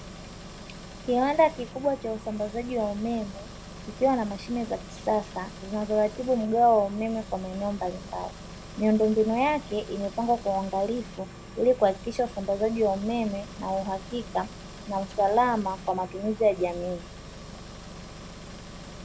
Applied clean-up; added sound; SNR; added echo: none; Engine; 14 dB; none.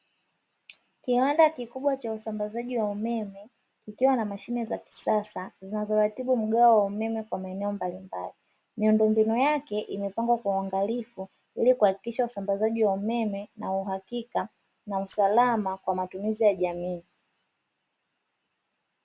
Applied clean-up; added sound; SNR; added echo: none; none; none; none.